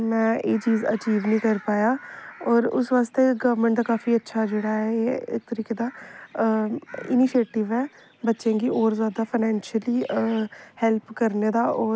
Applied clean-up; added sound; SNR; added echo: none; none; none; none.